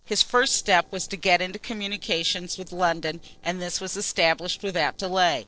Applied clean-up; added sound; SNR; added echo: neural separator model SepFormer DNS4.